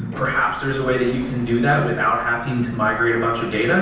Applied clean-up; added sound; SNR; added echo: none; Sliding door; 17 dB; reverberation time 0.9 s.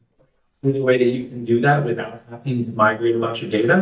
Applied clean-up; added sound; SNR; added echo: neural mask model DeepFilterNet 3.